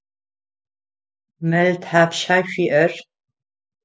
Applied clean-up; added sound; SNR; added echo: none; none; none; none.